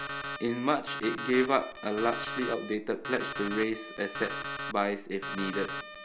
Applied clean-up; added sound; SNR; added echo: none; Alarm; 4 dB; none.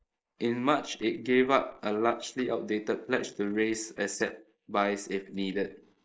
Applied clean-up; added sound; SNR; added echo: neural mask model Resemble Enhance denoiser.